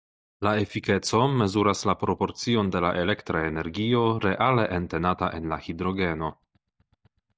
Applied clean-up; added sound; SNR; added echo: neural mask model DeepFilterNet 3.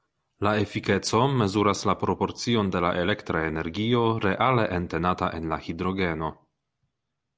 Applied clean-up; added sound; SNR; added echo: none; none; none; none.